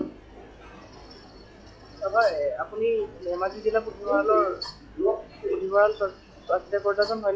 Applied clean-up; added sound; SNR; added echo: classical method log-MMSE.